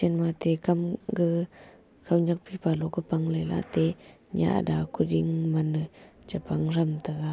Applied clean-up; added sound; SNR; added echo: none; none; none; none.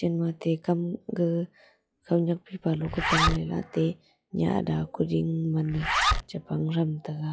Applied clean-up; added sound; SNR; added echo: classical method log-MMSE.